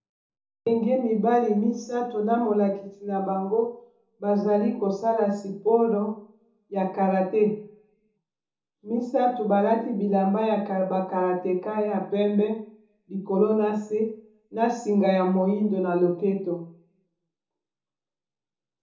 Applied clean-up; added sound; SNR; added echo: none; none; none; reverberation time 1.0 s.